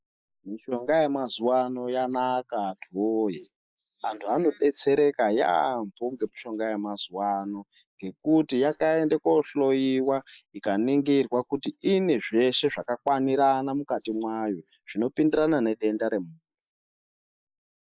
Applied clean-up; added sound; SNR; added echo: neural mask model Resemble Enhance denoiser.